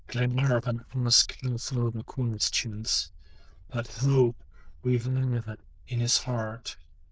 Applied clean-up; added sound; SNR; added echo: neural diffusion model UNIVERSE++.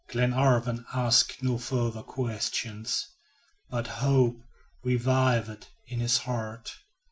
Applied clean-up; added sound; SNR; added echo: none; none; none; none.